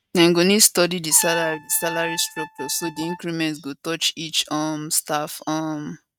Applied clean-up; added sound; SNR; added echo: neural mask model RNNoise.